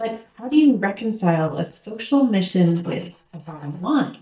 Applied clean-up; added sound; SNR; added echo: neural mask model DeepFilterNet 3.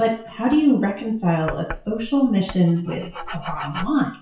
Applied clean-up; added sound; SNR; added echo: classical method WPE with log-MMSE.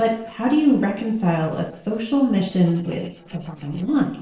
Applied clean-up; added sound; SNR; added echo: neural separator model SepFormer DNS4.